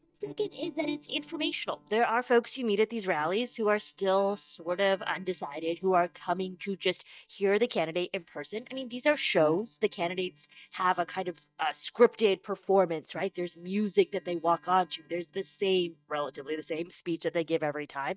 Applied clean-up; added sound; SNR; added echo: neural mask model DeepFilterNet 3.